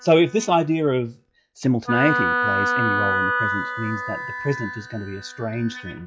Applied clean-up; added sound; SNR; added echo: classical method log-MMSE.